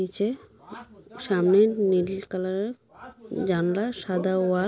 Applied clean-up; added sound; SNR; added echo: none; none; none; none.